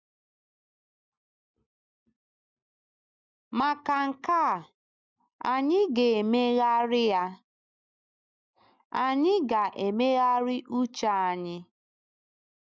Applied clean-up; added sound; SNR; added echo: neural mask model Resemble Enhance denoiser.